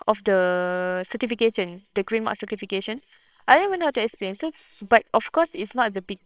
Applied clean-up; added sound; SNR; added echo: neural separator model SepFormer WHAMR!.